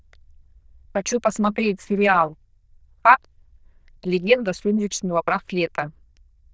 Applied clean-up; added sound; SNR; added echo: neural diffusion model UNIVERSE++.